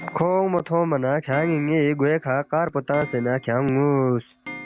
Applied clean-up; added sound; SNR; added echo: none; Clock; 19 dB; none.